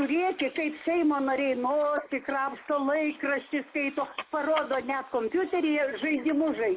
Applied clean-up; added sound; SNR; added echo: neural mask model Resemble Enhance denoiser.